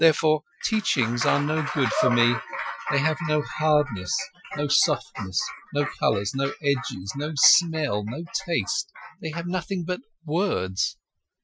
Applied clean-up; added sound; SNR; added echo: classical method Wiener filter.